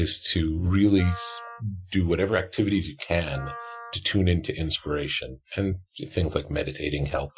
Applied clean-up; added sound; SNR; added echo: classical method Wiener filter.